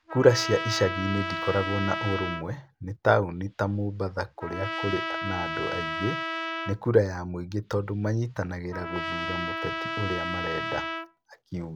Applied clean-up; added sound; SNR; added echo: none; Trumpet; 6 dB; none.